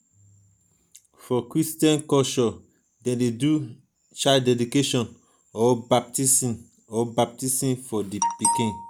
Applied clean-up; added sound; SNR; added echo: none; none; none; none.